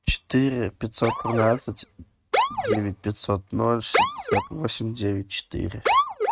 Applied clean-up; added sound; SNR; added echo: neural mask model RNNoise.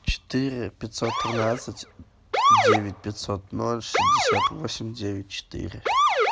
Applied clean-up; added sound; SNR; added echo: none; Motor vehicle (road) / Siren; -4 dB; none.